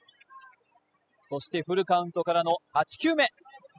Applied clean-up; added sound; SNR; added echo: classical method spectral subtraction.